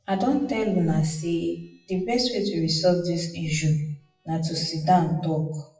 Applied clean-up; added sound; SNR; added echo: classical method WPE with log-MMSE.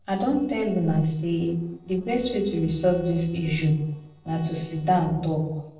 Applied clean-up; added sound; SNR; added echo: neural separator model SepFormer DNS4.